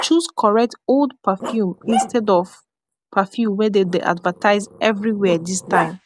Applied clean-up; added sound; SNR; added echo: none; Growling; 11 dB; none.